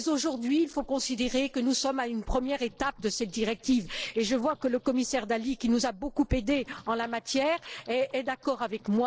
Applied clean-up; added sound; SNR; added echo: neural separator model SepFormer DNS4.